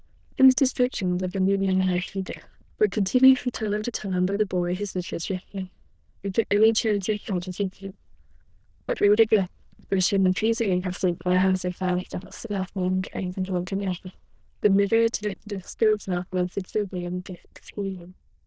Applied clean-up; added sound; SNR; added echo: neural diffusion model UNIVERSE++.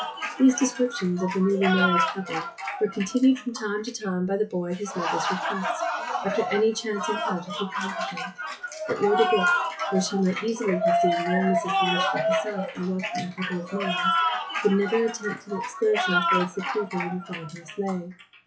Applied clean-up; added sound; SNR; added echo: classical method log-MMSE.